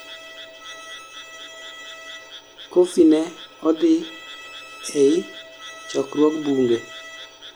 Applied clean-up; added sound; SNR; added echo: none; Bowed string instrument + Frog; 16 dB; none.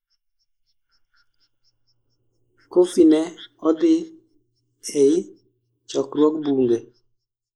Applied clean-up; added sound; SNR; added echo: neural mask model Resemble Enhance denoiser.